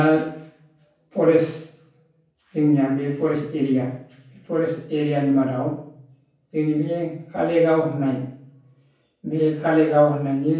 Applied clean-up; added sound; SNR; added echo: none; none; none; reverberation time 0.7 s.